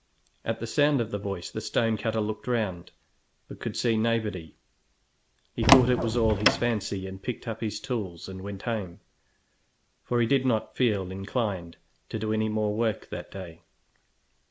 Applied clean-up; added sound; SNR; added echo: none; Door; -5 dB; none.